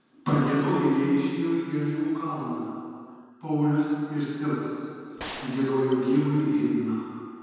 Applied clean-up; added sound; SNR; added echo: none; Gunshot, gunfire; 15 dB; reverberation time 2.1 s.